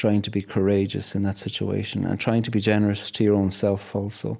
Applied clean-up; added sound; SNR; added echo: none; none; none; none.